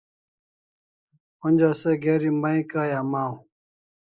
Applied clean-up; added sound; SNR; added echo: neural mask model Resemble Enhance denoiser.